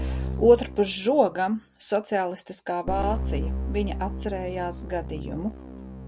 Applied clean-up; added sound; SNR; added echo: none; Keyboard (musical); 6 dB; none.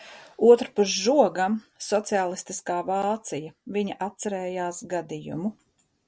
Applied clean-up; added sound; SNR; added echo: none; none; none; none.